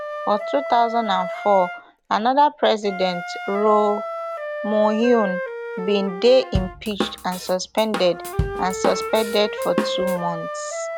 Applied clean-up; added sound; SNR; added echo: none; Drum / Drum kit + Wind instrument, woodwind instrument; 7 dB; none.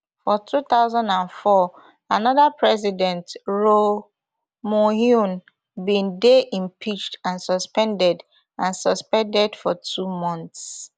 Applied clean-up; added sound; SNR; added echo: none; none; none; none.